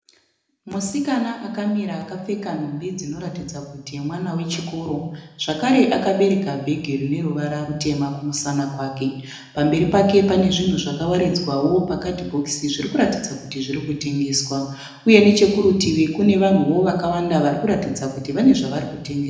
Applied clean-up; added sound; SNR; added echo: none; none; none; reverberation time 0.9 s.